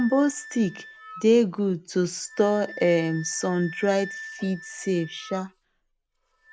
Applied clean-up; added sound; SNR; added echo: none; Wind instrument, woodwind instrument; 17 dB; none.